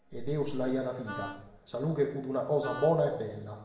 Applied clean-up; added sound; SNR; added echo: none; Wind instrument, woodwind instrument; 13 dB; reverberation time 0.9 s.